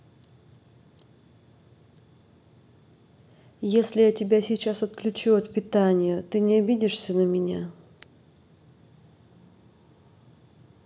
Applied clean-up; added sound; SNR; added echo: none; none; none; none.